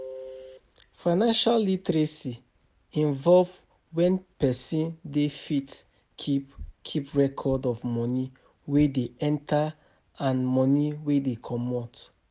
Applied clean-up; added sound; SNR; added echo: none; none; none; none.